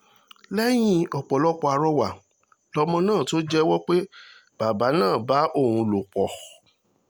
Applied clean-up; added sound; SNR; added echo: none; none; none; none.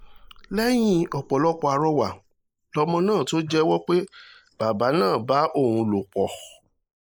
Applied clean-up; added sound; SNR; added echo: neural mask model Resemble Enhance denoiser.